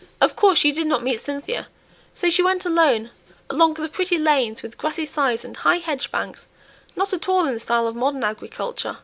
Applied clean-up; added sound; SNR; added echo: none; none; none; none.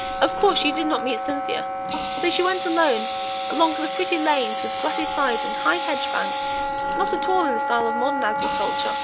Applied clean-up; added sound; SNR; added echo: none; Wind instrument, woodwind instrument + Water tap, faucet; 1 dB; none.